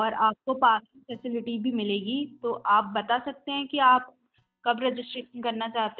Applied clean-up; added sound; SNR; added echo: neural mask model DeepFilterNet 3.